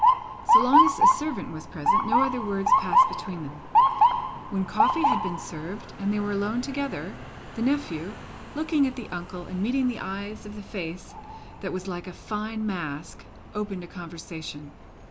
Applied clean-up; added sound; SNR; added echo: none; Motor vehicle (road) / Siren; -3 dB; none.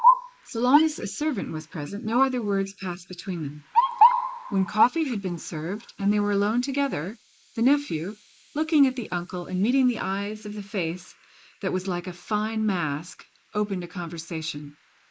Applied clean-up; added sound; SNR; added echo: neural mask model Resemble Enhance denoiser.